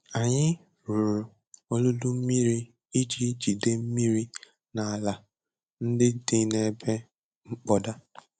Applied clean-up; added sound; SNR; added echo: none; none; none; none.